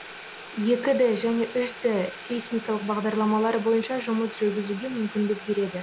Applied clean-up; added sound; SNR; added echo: none; Boiling; 15 dB; none.